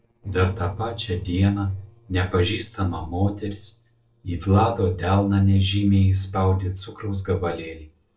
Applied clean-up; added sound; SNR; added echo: neural separator model SepFormer DNS4.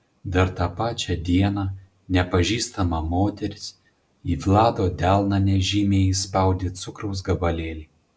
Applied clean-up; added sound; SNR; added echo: none; none; none; none.